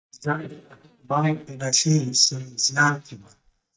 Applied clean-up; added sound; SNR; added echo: neural mask model DeepFilterNet 3.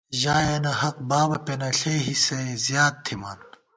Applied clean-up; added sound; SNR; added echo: none; none; none; none.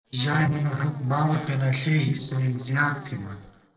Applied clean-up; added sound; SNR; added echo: neural separator model SepFormer DNS4.